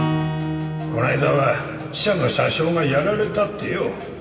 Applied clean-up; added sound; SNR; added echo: none; Acoustic guitar / Strum; 7 dB; reverberation time 2.5 s.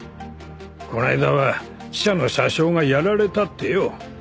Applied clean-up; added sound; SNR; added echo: none; none; none; none.